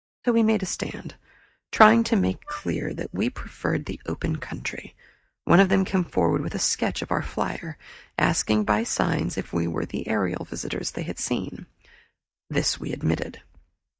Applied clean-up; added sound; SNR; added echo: neural mask model DeepFilterNet 3.